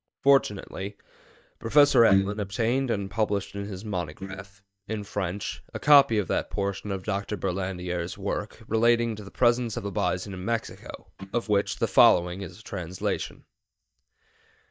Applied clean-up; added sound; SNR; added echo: neural mask model DeepFilterNet 3.